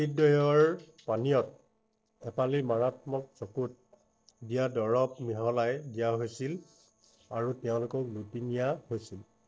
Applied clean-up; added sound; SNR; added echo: neural separator model SepFormer DNS4.